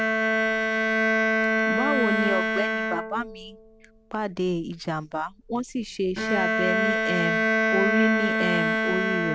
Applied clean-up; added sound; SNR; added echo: none; Bowed string instrument; -4 dB; none.